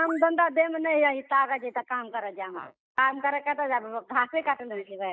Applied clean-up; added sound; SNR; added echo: neural mask model Resemble Enhance denoiser.